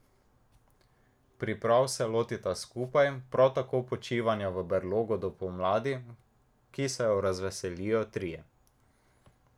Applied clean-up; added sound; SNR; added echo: none; none; none; none.